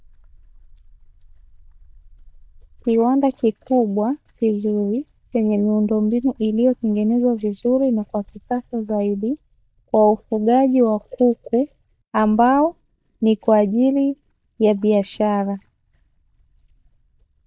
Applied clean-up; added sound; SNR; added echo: neural mask model DeepFilterNet 3.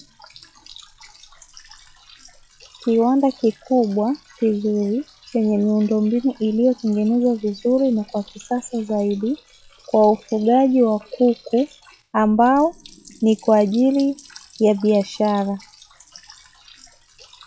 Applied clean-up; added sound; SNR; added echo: classical method log-MMSE.